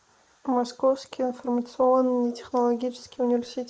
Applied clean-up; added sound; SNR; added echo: neural mask model Resemble Enhance denoiser.